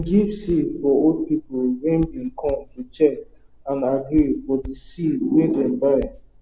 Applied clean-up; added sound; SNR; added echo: none; Hands; 18 dB; none.